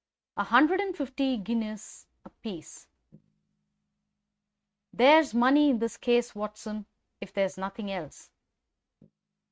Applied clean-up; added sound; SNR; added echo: neural mask model RNNoise.